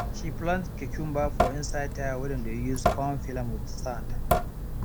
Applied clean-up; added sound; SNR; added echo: none; Drip / Sink (filling or washing) / Water tap, faucet; -4 dB; none.